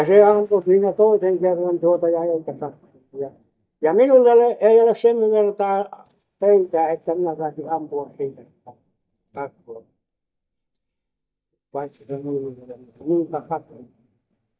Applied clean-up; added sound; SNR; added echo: neural mask model DeepFilterNet 3.